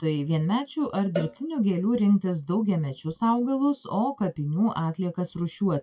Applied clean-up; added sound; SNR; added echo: classical method WPE with log-MMSE.